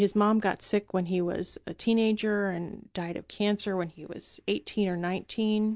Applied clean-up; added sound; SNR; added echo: none; none; none; none.